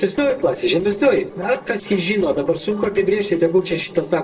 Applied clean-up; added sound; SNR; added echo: neural separator model SepFormer DNS4.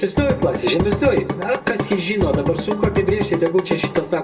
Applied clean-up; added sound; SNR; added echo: none; Drum / Drum kit; 4 dB; reverberation time 1.7 s.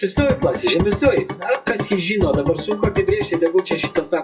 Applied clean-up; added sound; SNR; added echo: classical method WPE with log-MMSE.